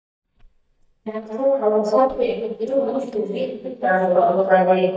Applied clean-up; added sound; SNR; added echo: neural mask model DeepFilterNet 3.